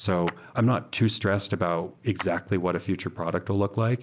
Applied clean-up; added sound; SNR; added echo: neural mask model Resemble Enhance denoiser.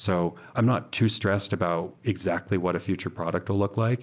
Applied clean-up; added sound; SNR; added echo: none; none; none; none.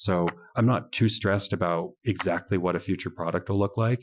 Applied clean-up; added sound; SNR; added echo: classical method Wiener filter.